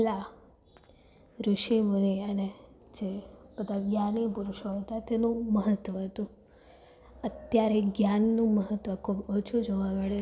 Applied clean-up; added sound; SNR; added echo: none; none; none; none.